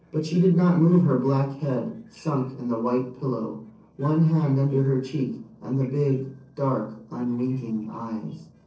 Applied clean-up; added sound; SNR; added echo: neural separator model SepFormer DNS4.